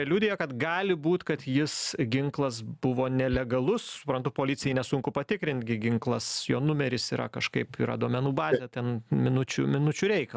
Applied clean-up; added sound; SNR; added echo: none; none; none; none.